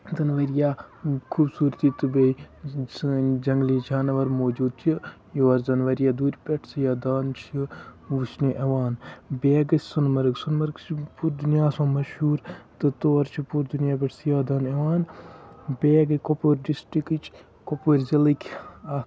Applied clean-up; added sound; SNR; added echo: none; none; none; none.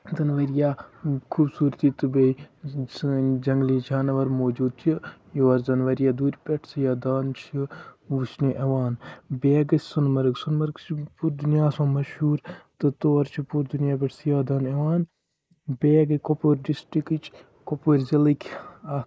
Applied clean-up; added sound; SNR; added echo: neural mask model Resemble Enhance denoiser.